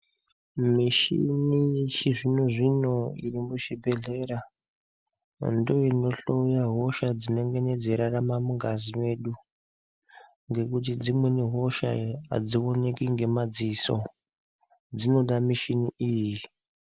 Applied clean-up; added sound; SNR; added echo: none; none; none; none.